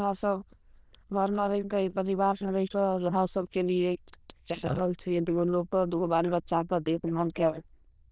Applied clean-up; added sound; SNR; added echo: neural diffusion model UNIVERSE++.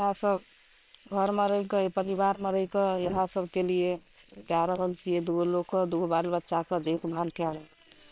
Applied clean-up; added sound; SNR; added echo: neural separator model SepFormer WHAM!.